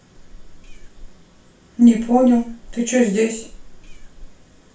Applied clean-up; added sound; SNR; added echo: none; Meow; 18 dB; reverberation time 0.3 s.